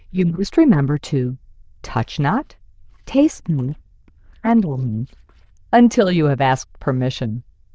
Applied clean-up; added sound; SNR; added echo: neural diffusion model UNIVERSE++.